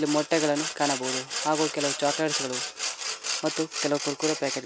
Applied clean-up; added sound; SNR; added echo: none; Sawing; 4 dB; none.